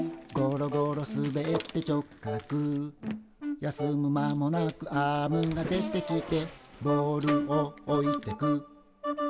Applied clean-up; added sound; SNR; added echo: none; Race car, auto racing / Accelerating, revving, vroom; 17 dB; none.